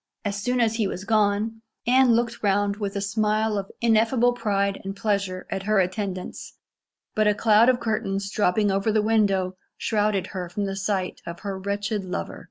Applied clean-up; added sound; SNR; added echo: none; none; none; none.